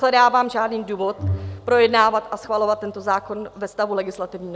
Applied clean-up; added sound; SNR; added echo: none; Bowed string instrument; 12 dB; none.